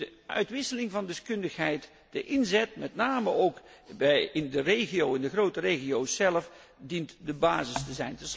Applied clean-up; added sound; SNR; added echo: none; none; none; none.